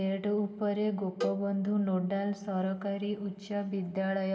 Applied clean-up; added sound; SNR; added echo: none; Cowbell; 10 dB; reverberation time 1.5 s.